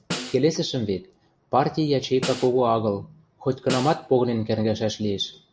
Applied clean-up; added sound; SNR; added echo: none; Snare drum; 13 dB; none.